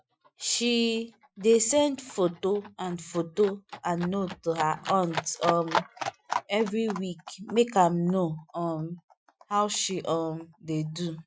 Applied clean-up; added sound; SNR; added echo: classical method Wiener filter.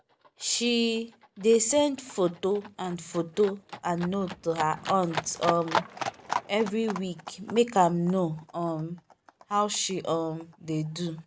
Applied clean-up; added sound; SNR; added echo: none; Livestock, farm animals, working animals; 11 dB; none.